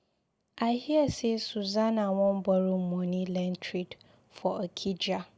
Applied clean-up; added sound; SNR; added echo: none; none; none; none.